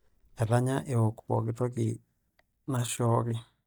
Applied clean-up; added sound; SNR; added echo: neural mask model DeepFilterNet 3.